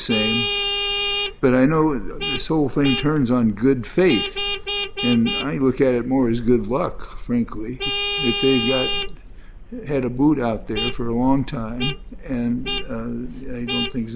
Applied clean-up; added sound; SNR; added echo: none; Vehicle horn, car horn, honking; 7 dB; none.